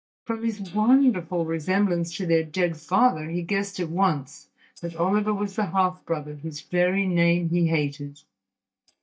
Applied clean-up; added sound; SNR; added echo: neural mask model DeepFilterNet 3.